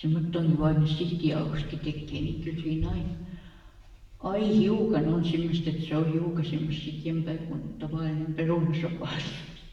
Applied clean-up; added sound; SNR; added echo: none; none; none; reverberation time 0.9 s.